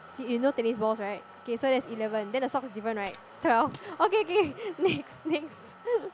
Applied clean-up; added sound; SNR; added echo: none; Crack + Motor vehicle (road); 20 dB; none.